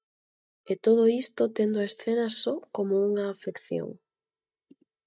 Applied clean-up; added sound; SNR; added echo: neural mask model DeepFilterNet 3.